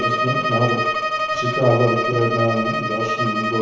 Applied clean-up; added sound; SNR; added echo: none; Bowed string instrument; 1 dB; reverberation time 1.0 s.